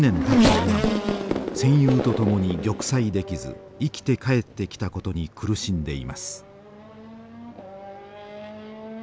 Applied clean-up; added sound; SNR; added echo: none; Race car, auto racing / Accelerating, revving, vroom; 2 dB; none.